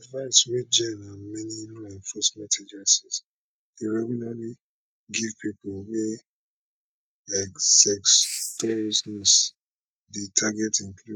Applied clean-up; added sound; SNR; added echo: neural mask model DeepFilterNet 3.